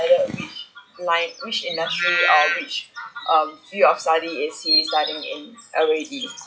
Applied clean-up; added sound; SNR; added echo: classical method WPE with log-MMSE.